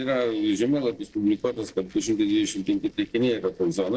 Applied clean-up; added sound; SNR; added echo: neural separator model SepFormer DNS4.